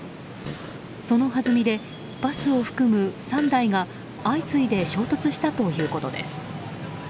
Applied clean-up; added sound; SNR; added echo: none; Fart; 16 dB; none.